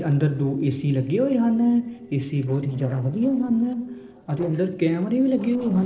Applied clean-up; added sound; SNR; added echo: neural separator model SepFormer DNS4.